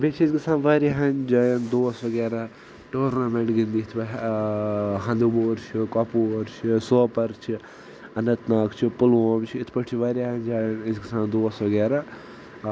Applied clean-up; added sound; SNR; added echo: none; none; none; none.